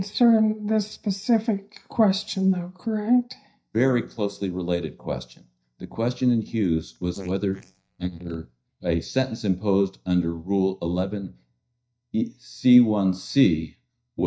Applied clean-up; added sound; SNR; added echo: neural mask model DeepFilterNet 3.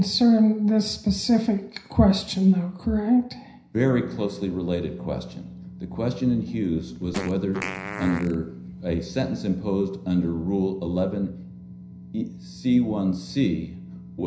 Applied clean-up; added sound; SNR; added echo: none; Fart; 11 dB; reverberation time 0.5 s.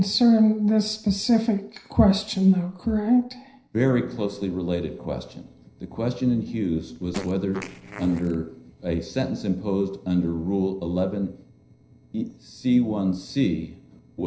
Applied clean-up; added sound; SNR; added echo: neural separator model SepFormer DNS4.